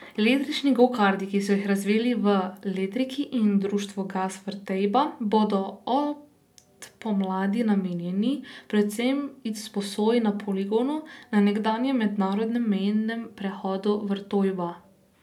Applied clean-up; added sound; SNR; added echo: none; none; none; none.